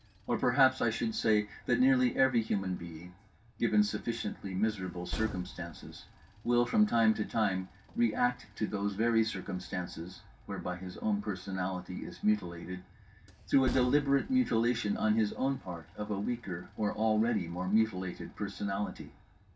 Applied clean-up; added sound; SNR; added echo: none; Train; 18 dB; reverberation time 0.2 s.